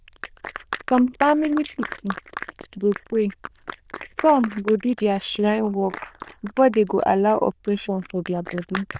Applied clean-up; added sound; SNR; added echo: neural diffusion model UNIVERSE++.